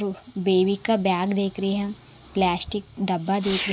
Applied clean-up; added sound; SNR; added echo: none; Fireworks; 13 dB; none.